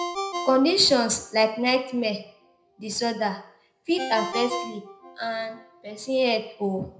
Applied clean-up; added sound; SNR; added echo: none; Ringtone; 11 dB; reverberation time 0.4 s.